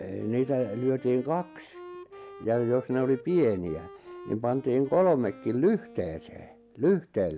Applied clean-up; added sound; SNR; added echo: none; Wind instrument, woodwind instrument; 19 dB; none.